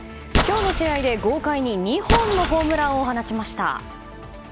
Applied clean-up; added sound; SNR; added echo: none; Explosion; 2 dB; none.